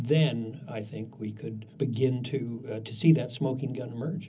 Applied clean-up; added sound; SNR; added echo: none; none; none; reverberation time 0.4 s.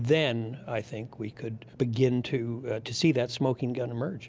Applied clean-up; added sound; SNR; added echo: none; none; none; none.